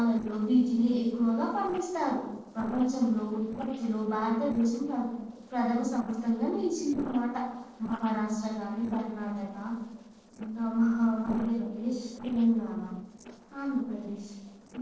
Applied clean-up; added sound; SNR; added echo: neural separator model SepFormer DNS4.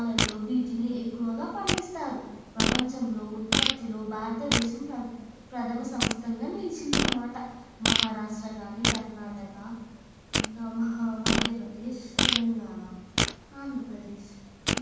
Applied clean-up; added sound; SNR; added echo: none; Fart; -2 dB; reverberation time 1.2 s.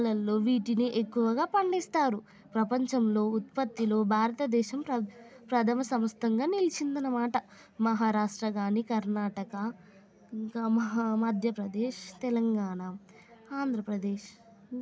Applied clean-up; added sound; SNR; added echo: none; none; none; none.